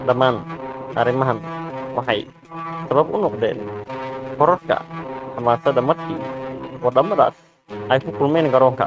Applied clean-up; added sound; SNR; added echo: neural mask model RNNoise.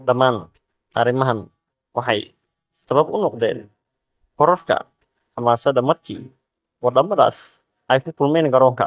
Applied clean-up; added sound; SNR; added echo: neural mask model DeepFilterNet 3.